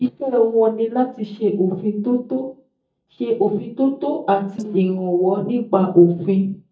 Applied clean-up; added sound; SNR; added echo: neural mask model DeepFilterNet 3.